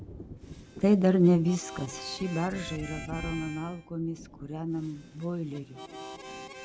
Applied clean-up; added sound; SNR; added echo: none; Harmonica + Thunder; 14 dB; none.